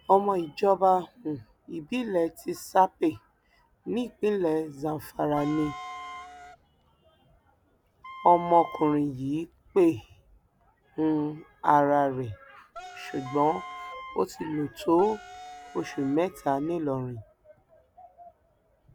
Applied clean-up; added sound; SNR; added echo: none; Wind instrument, woodwind instrument + Wind instrument, woodwind instrument; 15 dB; none.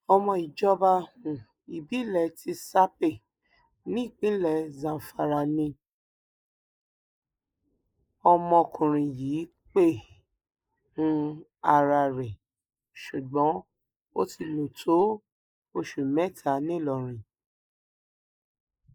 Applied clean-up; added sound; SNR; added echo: neural mask model Resemble Enhance denoiser.